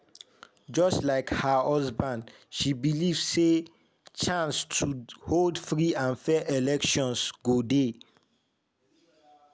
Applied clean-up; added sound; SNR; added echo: none; none; none; none.